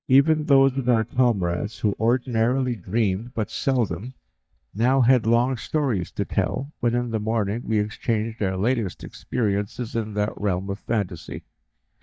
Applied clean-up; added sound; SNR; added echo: neural mask model DeepFilterNet 3.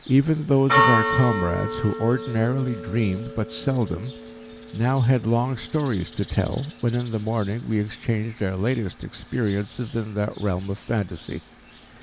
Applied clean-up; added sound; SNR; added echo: none; Church bell; 7 dB; none.